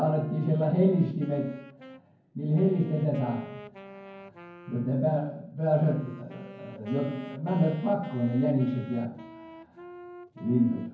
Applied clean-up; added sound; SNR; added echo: none; Wind instrument, woodwind instrument; 18 dB; reverberation time 0.9 s.